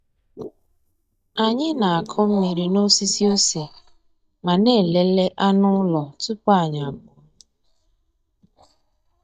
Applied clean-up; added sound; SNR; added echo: neural mask model DeepFilterNet 3.